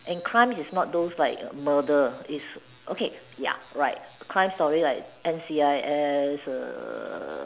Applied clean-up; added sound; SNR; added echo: none; none; none; none.